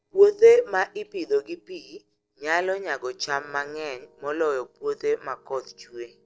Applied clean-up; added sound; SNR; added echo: neural separator model SepFormer DNS4.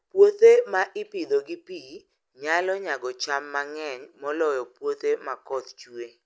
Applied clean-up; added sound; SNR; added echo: none; none; none; none.